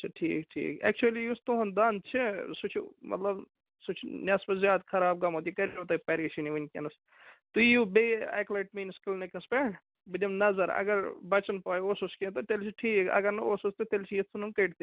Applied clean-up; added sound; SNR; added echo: none; none; none; none.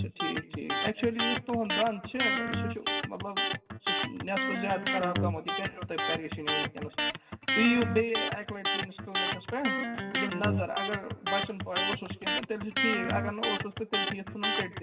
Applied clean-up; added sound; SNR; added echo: none; Electric guitar; -2 dB; reverberation time 1.7 s.